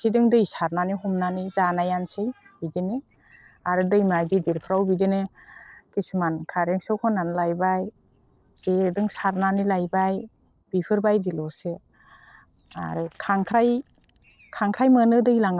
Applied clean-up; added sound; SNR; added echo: neural separator model SepFormer DNS4.